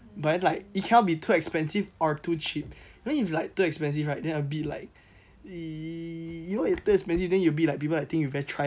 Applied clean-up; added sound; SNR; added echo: none; none; none; none.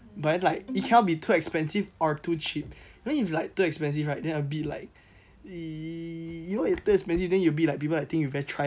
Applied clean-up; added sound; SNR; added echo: none; Bowed string instrument; 12 dB; none.